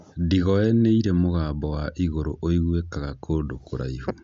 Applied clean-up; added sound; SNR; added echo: none; none; none; none.